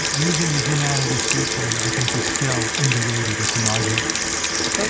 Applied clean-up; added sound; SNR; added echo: none; Sink (filling or washing) / Water tap, faucet; -3 dB; none.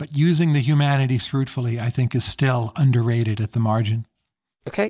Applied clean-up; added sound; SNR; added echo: none; none; none; none.